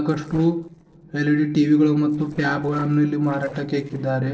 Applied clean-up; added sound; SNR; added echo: neural separator model SepFormer DNS4.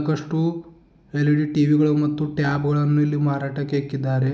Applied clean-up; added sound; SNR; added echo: none; none; none; none.